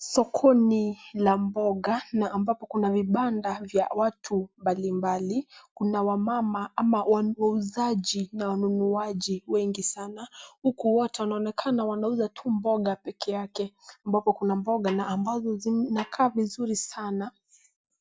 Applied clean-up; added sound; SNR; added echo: none; Snare drum; 19 dB; none.